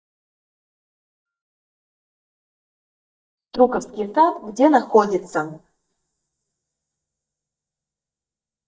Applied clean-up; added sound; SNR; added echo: neural mask model DeepFilterNet 3.